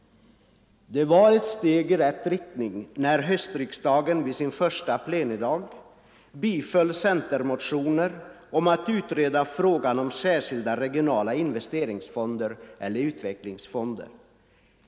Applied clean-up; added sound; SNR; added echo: none; none; none; none.